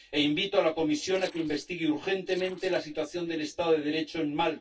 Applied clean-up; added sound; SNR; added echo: neural separator model SepFormer DNS4.